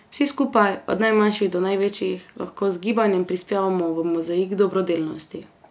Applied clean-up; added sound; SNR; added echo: none; none; none; none.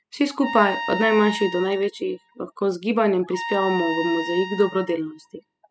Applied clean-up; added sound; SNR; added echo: classical method spectral subtraction.